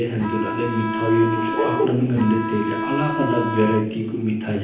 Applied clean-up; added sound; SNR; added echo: none; Bowed string instrument; 4 dB; reverberation time 0.9 s.